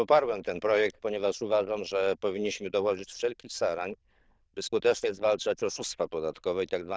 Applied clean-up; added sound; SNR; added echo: neural diffusion model UNIVERSE++.